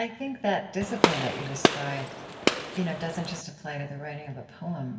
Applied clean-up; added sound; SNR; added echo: none; Gunshot, gunfire; -4 dB; reverberation time 0.8 s.